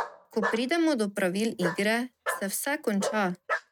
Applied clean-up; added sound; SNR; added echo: neural mask model RNNoise.